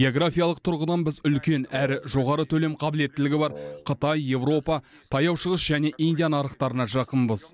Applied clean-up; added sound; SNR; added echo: none; Wind instrument, woodwind instrument; 16 dB; none.